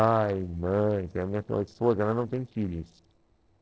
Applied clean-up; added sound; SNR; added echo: neural separator model SepFormer DNS4.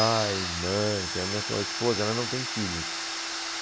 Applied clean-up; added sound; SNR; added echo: none; Domestic sounds, home sounds; 2 dB; none.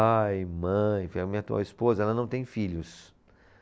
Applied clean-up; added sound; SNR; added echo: none; none; none; none.